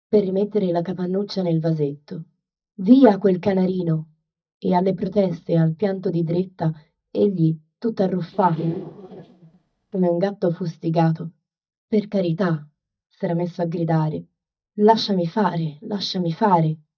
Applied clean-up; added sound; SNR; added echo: neural mask model DeepFilterNet 3.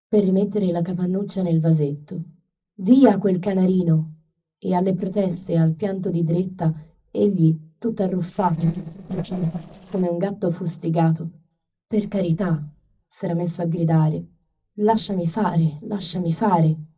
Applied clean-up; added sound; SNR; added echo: neural separator model SepFormer DNS4.